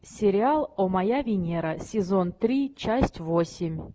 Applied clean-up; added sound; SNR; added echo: none; none; none; none.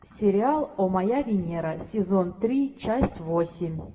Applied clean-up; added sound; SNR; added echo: none; none; none; reverberation time 1.4 s.